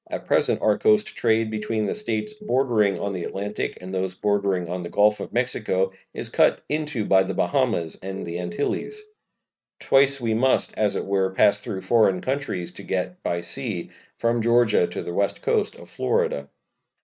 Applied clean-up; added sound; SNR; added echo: neural mask model RNNoise.